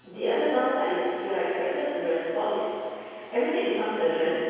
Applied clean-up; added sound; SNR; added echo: none; none; none; reverberation time 2.2 s.